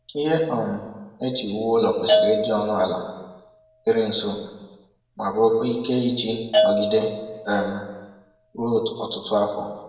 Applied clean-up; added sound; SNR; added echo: none; Bell / Percussion; 4 dB; reverberation time 1.1 s.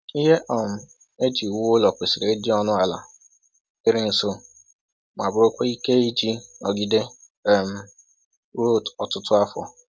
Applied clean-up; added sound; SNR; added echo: none; none; none; none.